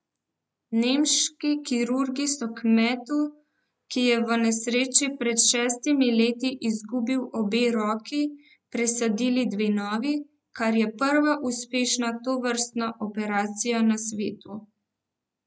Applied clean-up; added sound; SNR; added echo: none; none; none; none.